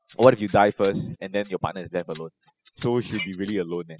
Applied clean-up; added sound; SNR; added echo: classical method spectral subtraction.